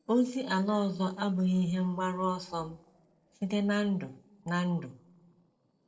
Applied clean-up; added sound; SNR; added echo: neural separator model SepFormer DNS4.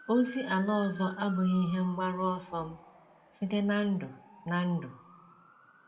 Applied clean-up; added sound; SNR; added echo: none; Motor vehicle (road) / Siren; 18 dB; reverberation time 0.4 s.